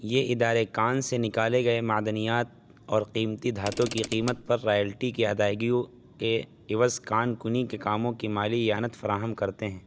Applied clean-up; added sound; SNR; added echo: none; Mechanisms / Car; 13 dB; none.